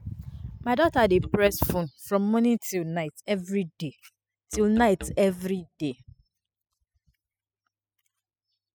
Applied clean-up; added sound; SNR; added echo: classical method spectral subtraction.